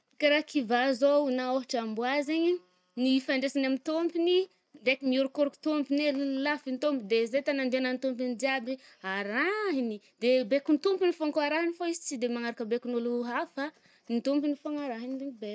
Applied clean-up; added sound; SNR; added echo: none; none; none; none.